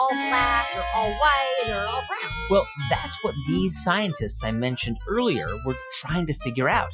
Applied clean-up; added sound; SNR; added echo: classical method Wiener filter.